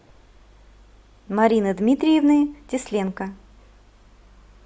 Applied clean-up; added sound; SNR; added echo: none; none; none; none.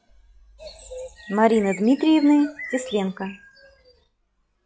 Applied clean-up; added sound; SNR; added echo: classical method log-MMSE.